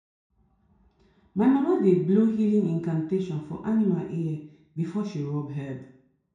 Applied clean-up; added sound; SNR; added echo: none; none; none; reverberation time 0.5 s.